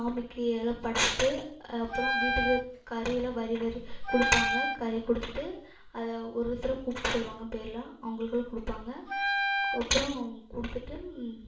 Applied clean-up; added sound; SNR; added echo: none; Wind instrument, woodwind instrument; 0 dB; reverberation time 0.6 s.